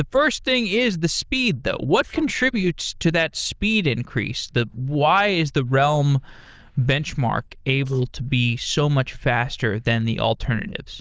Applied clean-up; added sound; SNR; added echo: neural diffusion model UNIVERSE++.